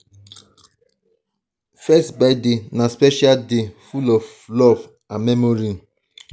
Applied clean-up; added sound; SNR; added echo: none; none; none; none.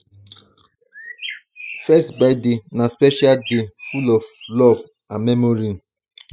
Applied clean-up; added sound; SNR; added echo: classical method spectral subtraction.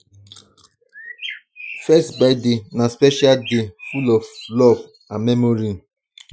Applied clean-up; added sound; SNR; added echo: classical method Wiener filter.